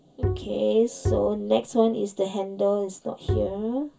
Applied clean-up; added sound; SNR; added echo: none; Bowed string instrument; 5 dB; reverberation time 0.2 s.